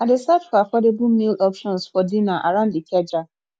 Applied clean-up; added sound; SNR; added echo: none; none; none; none.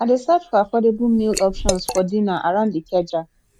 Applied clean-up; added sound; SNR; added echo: none; Liquid; 12 dB; none.